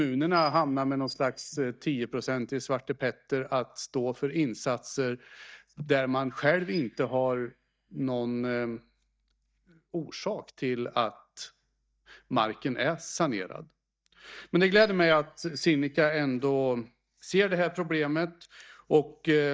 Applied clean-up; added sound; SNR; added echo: neural mask model DeepFilterNet 3.